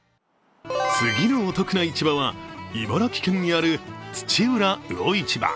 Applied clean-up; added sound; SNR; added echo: none; none; none; none.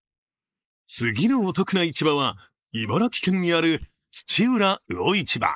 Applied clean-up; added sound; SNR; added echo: neural mask model Resemble Enhance denoiser.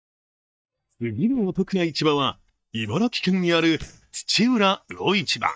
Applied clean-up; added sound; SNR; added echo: neural mask model DeepFilterNet 3.